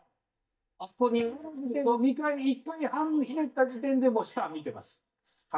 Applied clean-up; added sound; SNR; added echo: neural mask model DeepFilterNet 3.